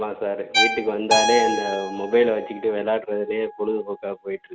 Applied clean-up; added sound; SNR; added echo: none; Keyboard (musical) + Bowed string instrument; 3 dB; none.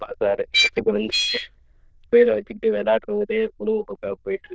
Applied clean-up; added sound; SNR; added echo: neural diffusion model UNIVERSE++.